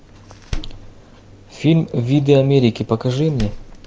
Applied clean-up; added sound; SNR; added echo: none; Door; 13 dB; none.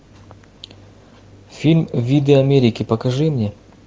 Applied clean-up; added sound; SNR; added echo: none; none; none; none.